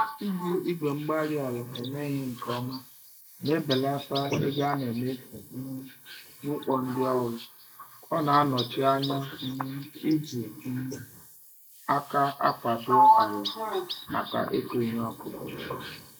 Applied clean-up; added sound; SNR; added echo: neural mask model Resemble Enhance denoiser.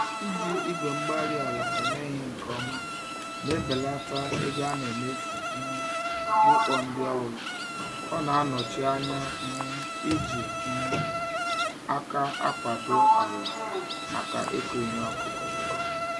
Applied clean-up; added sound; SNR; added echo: none; Insect + Sliding door; -3 dB; none.